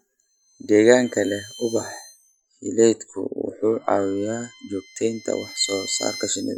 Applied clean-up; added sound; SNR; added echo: classical method Wiener filter.